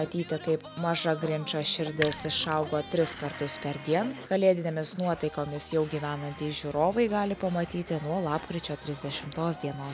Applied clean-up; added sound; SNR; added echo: none; Sink (filling or washing); 11 dB; none.